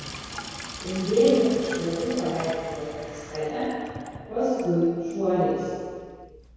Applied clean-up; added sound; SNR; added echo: none; Sink (filling or washing); 13 dB; reverberation time 2.0 s.